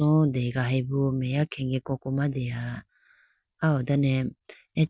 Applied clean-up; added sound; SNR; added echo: none; none; none; none.